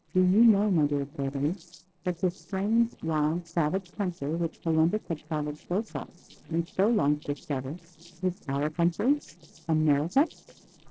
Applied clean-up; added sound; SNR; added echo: neural separator model SepFormer DNS4.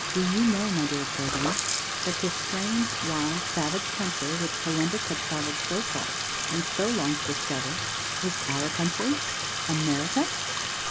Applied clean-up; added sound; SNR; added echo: none; Bathtub (filling or washing); 0 dB; none.